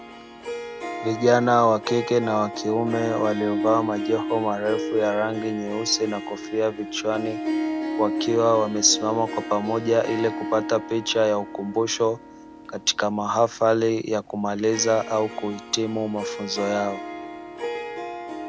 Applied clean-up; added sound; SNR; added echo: none; Harp; 7 dB; none.